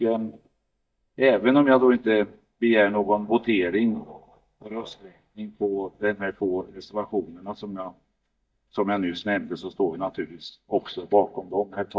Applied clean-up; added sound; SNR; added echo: neural mask model DeepFilterNet 3.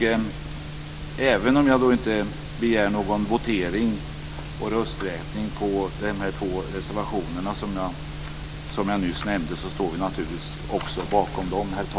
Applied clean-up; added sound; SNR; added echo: none; none; none; none.